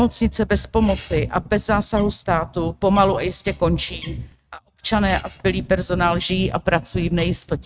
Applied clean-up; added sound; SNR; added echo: neural mask model RNNoise.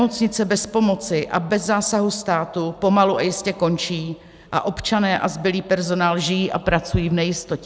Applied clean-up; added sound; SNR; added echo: none; none; none; none.